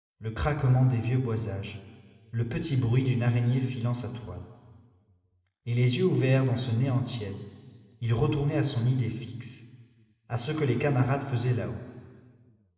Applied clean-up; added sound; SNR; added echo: none; none; none; reverberation time 2.1 s.